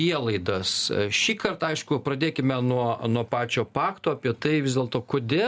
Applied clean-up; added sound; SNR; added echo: none; none; none; none.